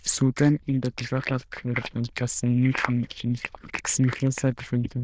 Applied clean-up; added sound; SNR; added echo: neural diffusion model UNIVERSE++.